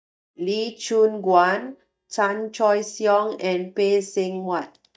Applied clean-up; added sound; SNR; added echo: neural mask model DeepFilterNet 3.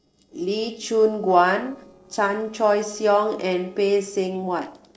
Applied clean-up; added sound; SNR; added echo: neural separator model SepFormer DNS4.